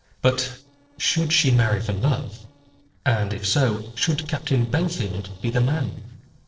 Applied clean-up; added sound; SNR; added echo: neural separator model SepFormer DNS4.